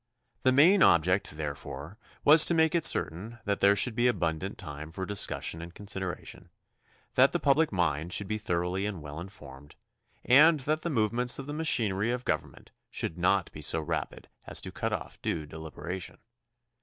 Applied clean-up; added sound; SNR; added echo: none; none; none; none.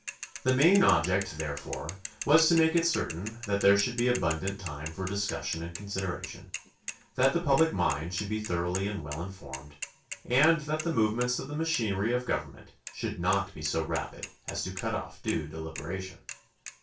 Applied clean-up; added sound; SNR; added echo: none; Mechanisms / Bicycle; 14 dB; reverberation time 0.2 s.